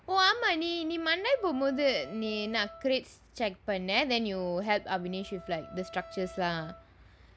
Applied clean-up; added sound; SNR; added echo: none; Wind instrument, woodwind instrument; 20 dB; none.